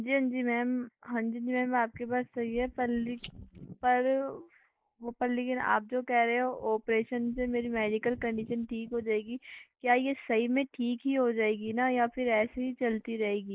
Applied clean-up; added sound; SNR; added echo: neural mask model Resemble Enhance denoiser.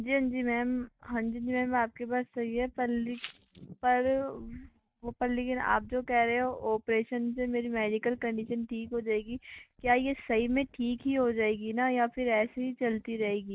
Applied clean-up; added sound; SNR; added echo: neural mask model RNNoise.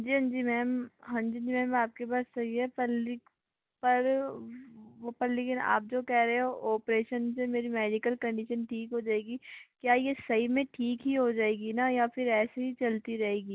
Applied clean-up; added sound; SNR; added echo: none; none; none; none.